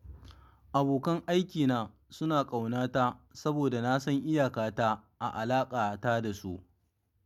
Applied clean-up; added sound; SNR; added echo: none; none; none; none.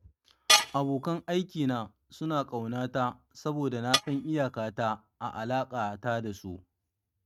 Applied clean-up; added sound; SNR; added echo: neural mask model RNNoise.